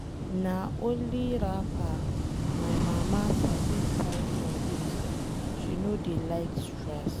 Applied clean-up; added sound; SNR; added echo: none; Waves, surf / Wind; -4 dB; none.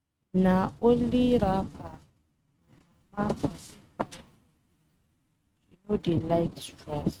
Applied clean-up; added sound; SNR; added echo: neural mask model RNNoise.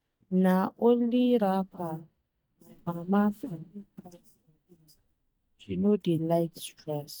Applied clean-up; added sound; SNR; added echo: neural mask model DeepFilterNet 3.